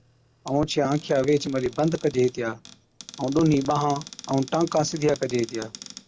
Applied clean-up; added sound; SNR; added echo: none; Cupboard open or close; 19 dB; none.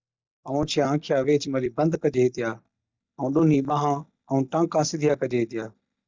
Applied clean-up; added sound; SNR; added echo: neural mask model DeepFilterNet 3.